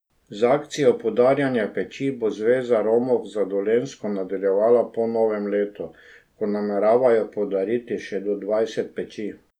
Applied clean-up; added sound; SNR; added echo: none; none; none; none.